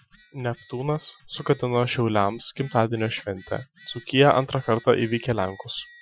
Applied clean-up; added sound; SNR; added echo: classical method Wiener filter.